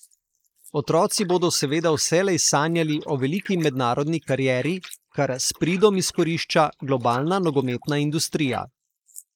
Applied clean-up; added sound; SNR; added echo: neural mask model Resemble Enhance denoiser.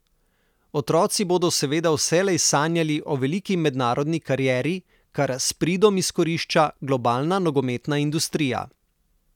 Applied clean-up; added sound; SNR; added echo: none; none; none; none.